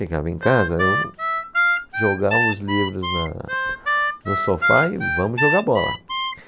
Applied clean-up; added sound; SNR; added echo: none; Harmonica; 0 dB; none.